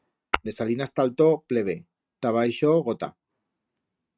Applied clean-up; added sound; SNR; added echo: neural mask model RNNoise.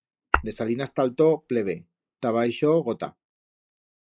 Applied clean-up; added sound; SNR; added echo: neural mask model Resemble Enhance denoiser.